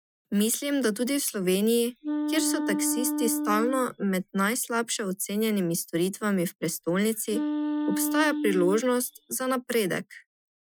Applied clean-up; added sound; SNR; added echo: classical method Wiener filter.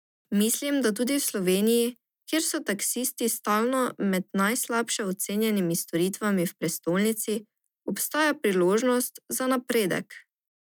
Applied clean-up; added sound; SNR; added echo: none; none; none; none.